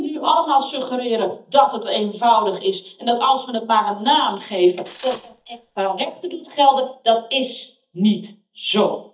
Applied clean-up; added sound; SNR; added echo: neural mask model DeepFilterNet 3.